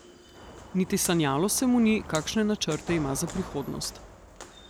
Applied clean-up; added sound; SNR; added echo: none; Walk, footsteps; 15 dB; none.